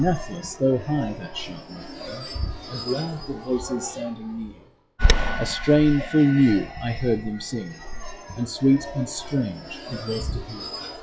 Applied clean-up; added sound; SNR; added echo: classical method log-MMSE.